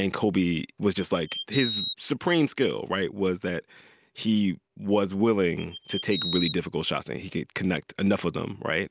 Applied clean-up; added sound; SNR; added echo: none; Bird vocalization, bird call, bird song; 5 dB; none.